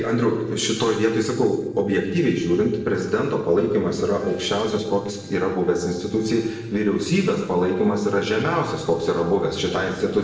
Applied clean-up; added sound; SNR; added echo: neural separator model SepFormer DNS4.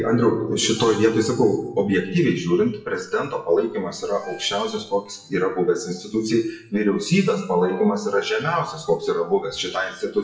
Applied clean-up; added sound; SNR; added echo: classical method WPE with log-MMSE.